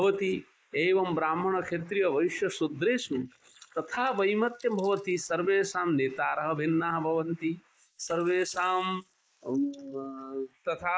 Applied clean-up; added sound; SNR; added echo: neural mask model Resemble Enhance denoiser.